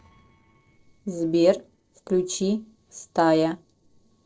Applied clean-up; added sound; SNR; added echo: neural separator model SepFormer DNS4.